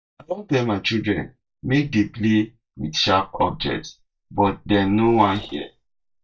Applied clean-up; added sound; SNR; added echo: neural mask model DeepFilterNet 3.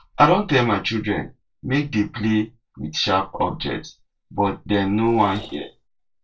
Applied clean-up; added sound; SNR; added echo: neural separator model SepFormer DNS4.